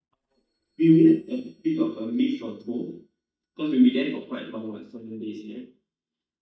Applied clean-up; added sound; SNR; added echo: neural mask model DeepFilterNet 3.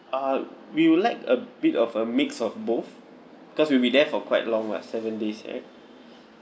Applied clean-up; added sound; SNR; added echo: none; none; none; none.